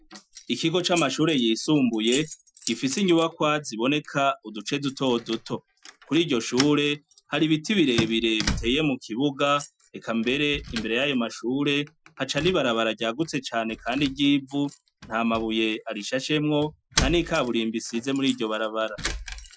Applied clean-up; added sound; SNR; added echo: classical method Wiener filter.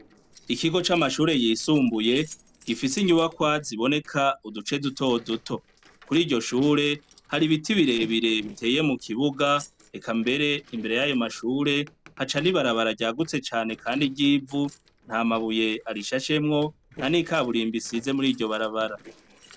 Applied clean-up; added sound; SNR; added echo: neural separator model SepFormer DNS4.